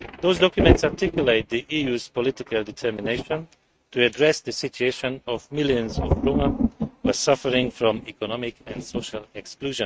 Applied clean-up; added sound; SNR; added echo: neural mask model RNNoise.